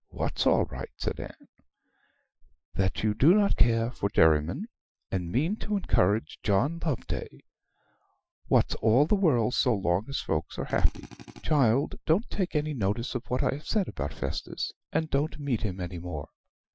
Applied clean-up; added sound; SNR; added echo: classical method Wiener filter.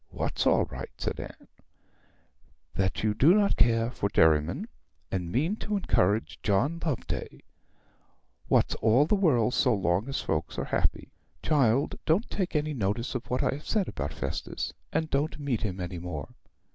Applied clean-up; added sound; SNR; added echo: none; none; none; none.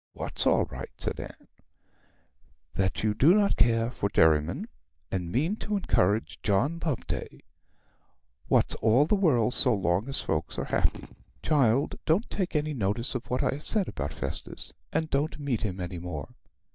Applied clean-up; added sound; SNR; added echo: neural mask model DeepFilterNet 3.